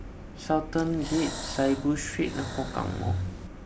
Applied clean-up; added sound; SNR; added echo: none; Breathing; 6 dB; none.